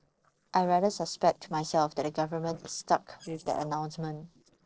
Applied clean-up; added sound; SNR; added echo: neural separator model SepFormer DNS4.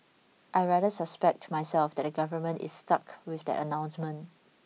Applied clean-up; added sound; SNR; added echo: none; none; none; none.